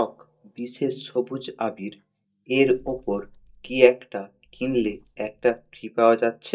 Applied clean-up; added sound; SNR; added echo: neural mask model DeepFilterNet 3.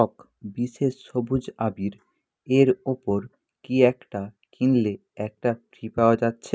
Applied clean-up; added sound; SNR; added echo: none; none; none; none.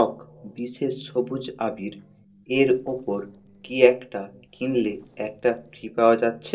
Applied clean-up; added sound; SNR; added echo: neural separator model SepFormer DNS4.